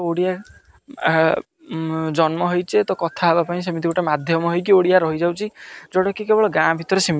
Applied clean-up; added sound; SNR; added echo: none; none; none; none.